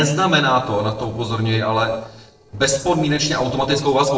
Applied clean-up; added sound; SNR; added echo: neural separator model SepFormer DNS4.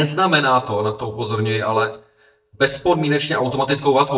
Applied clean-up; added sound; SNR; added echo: neural mask model DeepFilterNet 3.